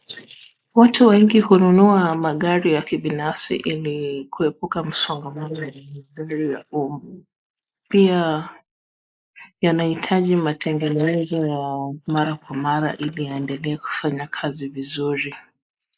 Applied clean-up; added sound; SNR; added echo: neural mask model Resemble Enhance denoiser.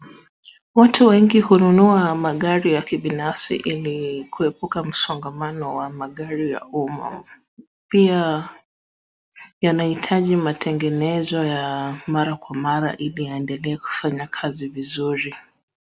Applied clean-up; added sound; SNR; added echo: none; none; none; none.